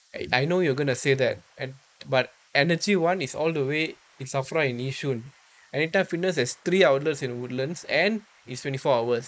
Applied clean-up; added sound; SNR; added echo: neural mask model Resemble Enhance denoiser.